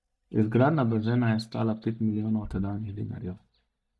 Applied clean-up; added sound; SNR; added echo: neural mask model DeepFilterNet 3.